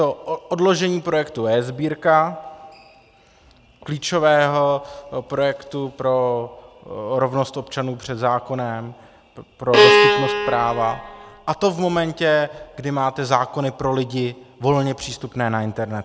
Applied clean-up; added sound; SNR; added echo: none; Bowed string instrument; -4 dB; none.